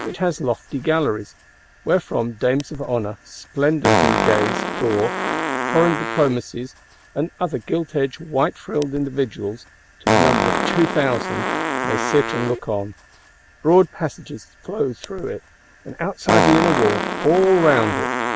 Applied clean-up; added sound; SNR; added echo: none; Fart; 3 dB; none.